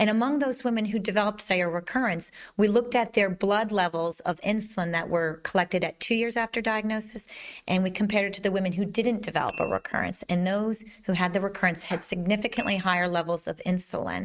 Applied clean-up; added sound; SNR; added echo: neural mask model RNNoise.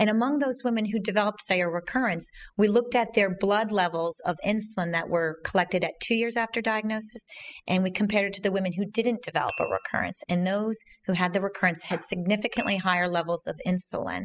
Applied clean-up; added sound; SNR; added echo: classical method spectral subtraction.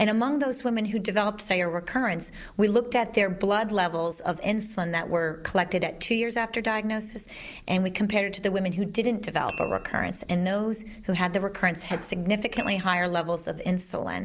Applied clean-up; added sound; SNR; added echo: none; Tap; 14 dB; none.